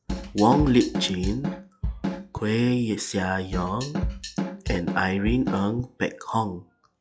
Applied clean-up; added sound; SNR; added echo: classical method log-MMSE.